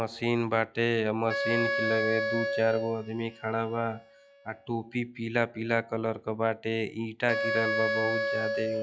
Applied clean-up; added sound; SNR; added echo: classical method log-MMSE.